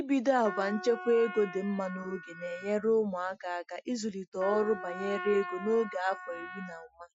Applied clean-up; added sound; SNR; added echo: classical method Wiener filter.